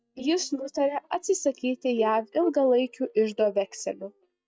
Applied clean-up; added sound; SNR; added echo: neural mask model DeepFilterNet 3.